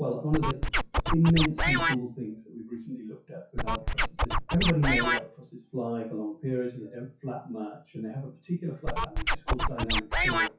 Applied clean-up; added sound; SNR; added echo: classical method WPE with log-MMSE.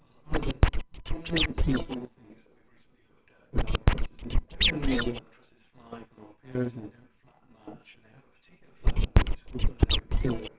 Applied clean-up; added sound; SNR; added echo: neural separator model SepFormer WHAMR!.